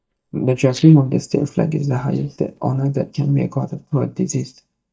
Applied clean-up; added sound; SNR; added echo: neural mask model DeepFilterNet 3.